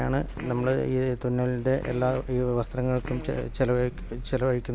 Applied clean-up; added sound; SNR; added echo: none; Fart; 16 dB; none.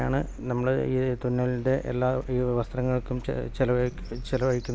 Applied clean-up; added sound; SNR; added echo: none; none; none; none.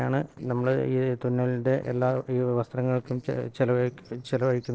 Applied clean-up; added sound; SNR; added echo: neural separator model SepFormer DNS4.